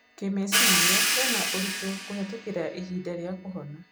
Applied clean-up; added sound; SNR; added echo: none; Hi-hat; -5 dB; none.